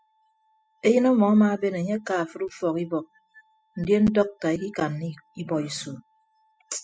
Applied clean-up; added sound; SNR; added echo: classical method spectral subtraction.